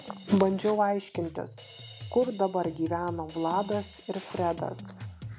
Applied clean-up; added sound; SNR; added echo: none; Drum kit; 14 dB; none.